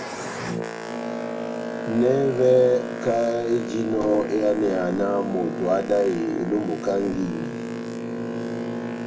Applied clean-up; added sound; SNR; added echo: none; Boat, Water vehicle; 6 dB; reverberation time 0.2 s.